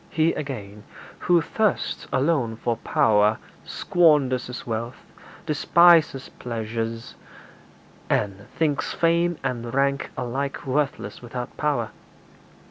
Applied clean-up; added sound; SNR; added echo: none; none; none; none.